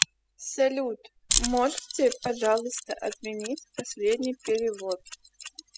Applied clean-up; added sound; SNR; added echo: classical method spectral subtraction.